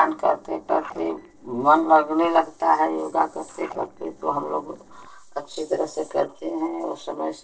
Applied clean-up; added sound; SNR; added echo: neural separator model SepFormer DNS4.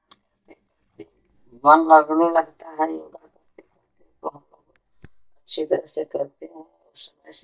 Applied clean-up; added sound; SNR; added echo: neural mask model DeepFilterNet 3.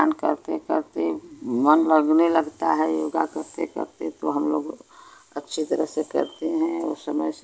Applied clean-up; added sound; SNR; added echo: none; none; none; none.